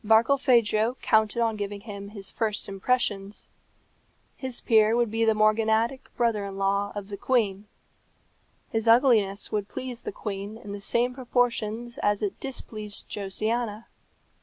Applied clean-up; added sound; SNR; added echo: none; none; none; none.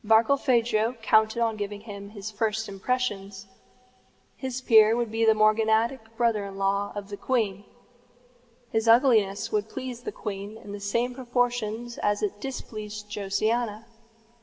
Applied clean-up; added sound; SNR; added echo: none; none; none; reverberation time 1.9 s.